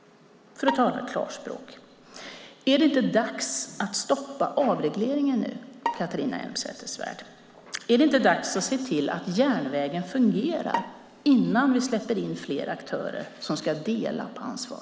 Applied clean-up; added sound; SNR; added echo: none; Bowed string instrument; 12 dB; none.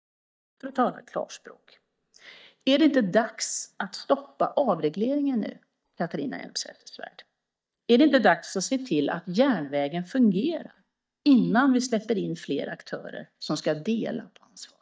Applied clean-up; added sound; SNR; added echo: neural mask model DeepFilterNet 3.